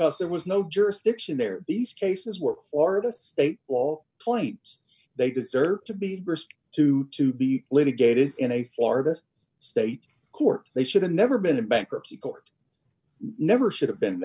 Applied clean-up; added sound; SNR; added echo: none; none; none; none.